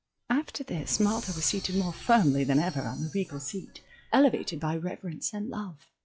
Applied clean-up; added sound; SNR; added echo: classical method log-MMSE.